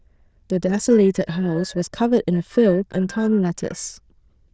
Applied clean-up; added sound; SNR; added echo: neural diffusion model UNIVERSE++.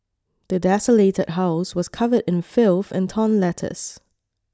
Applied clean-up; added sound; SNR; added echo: none; none; none; none.